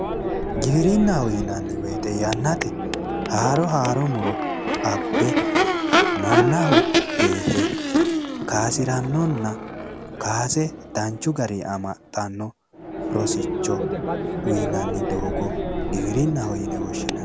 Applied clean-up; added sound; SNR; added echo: none; Crowd / Race car, auto racing / Accelerating, revving, vroom; -1 dB; none.